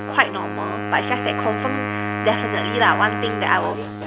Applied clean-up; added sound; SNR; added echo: none; Wind instrument, woodwind instrument; 3 dB; none.